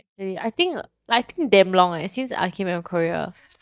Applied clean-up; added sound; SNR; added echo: neural mask model DeepFilterNet 3.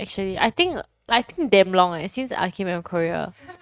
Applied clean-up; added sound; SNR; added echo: neural mask model RNNoise.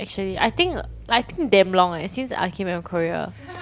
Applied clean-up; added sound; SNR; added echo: none; Engine / Car; 18 dB; none.